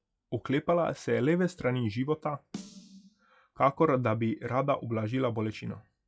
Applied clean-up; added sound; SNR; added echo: classical method log-MMSE.